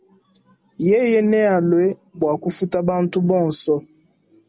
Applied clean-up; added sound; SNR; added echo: none; none; none; none.